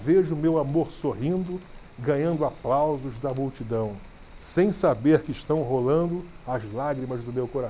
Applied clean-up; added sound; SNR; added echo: none; Rain; 20 dB; none.